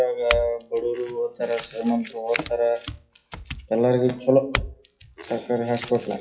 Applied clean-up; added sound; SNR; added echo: classical method WPE with log-MMSE.